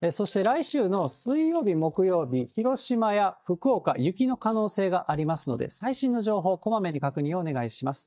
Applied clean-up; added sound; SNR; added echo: neural mask model DeepFilterNet 3.